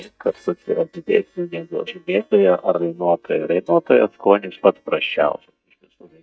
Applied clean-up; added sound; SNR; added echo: neural mask model DeepFilterNet 3.